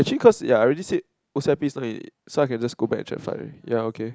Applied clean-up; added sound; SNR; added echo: none; none; none; none.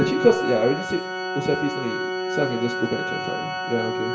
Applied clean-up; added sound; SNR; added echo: none; Organ; 3 dB; reverberation time 0.7 s.